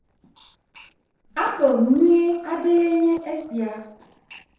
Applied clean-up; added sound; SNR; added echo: neural separator model SepFormer DNS4.